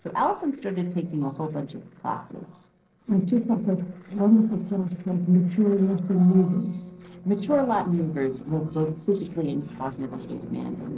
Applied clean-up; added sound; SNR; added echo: neural separator model SepFormer DNS4.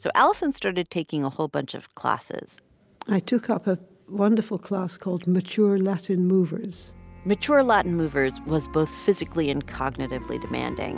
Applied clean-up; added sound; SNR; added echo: none; none; none; none.